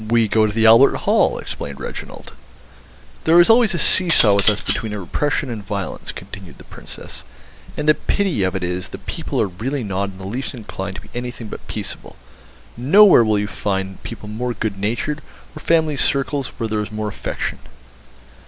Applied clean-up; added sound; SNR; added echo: none; Cutlery, silverware; 6 dB; none.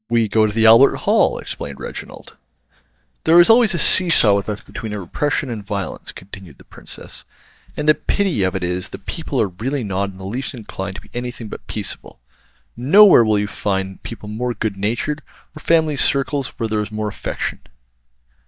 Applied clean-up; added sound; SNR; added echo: neural mask model DeepFilterNet 3.